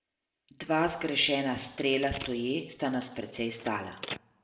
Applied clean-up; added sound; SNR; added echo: none; Telephone; 17 dB; reverberation time 0.8 s.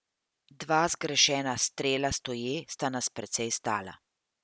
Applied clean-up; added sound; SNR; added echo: none; none; none; none.